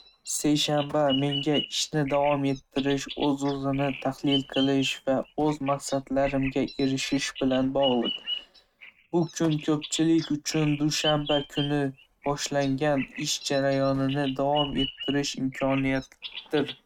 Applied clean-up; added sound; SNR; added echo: neural mask model RNNoise.